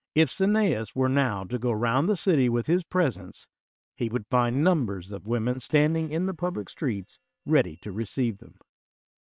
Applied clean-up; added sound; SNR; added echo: neural separator model SepFormer WHAM!.